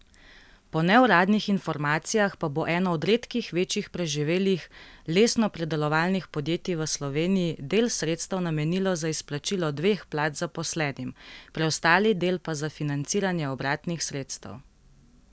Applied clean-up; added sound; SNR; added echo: none; none; none; none.